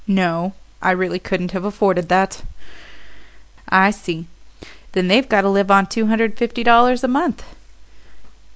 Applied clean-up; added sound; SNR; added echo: none; none; none; none.